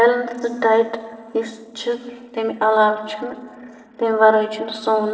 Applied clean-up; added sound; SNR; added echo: neural separator model SepFormer DNS4.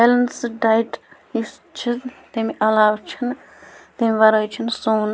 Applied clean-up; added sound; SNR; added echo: none; none; none; none.